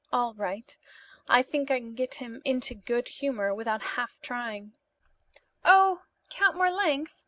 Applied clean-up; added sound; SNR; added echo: none; none; none; none.